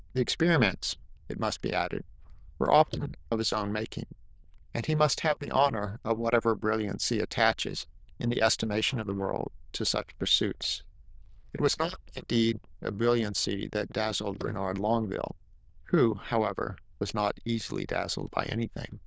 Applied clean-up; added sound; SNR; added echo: neural diffusion model UNIVERSE++.